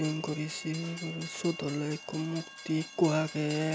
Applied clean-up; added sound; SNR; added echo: none; Train; 13 dB; none.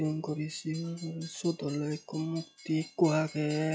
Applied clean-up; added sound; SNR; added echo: classical method log-MMSE.